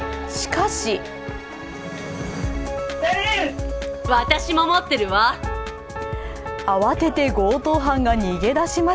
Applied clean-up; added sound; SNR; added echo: none; Piano; 16 dB; none.